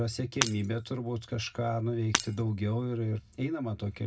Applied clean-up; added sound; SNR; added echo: none; Shatter; 7 dB; reverberation time 0.2 s.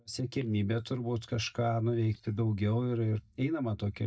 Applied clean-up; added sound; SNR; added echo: neural mask model DeepFilterNet 3.